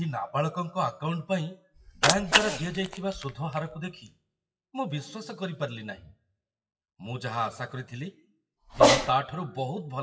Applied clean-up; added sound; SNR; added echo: classical method WPE with log-MMSE.